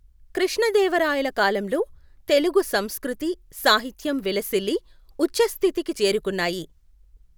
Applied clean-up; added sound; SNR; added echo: none; none; none; none.